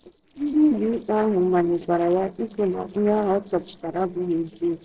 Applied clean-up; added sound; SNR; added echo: neural separator model SepFormer DNS4.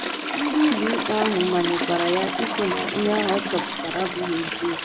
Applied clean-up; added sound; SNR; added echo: none; Trickle, dribble / Toilet flush; 2 dB; reverberation time 1.0 s.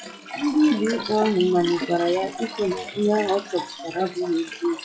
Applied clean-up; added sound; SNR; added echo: classical method WPE with log-MMSE.